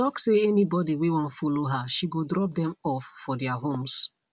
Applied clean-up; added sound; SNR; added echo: none; none; none; none.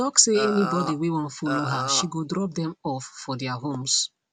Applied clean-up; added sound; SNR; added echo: none; Burping, eructation; 5 dB; none.